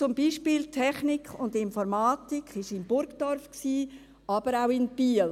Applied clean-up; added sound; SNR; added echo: none; none; none; none.